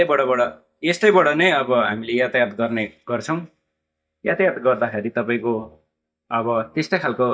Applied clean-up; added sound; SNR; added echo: neural mask model DeepFilterNet 3.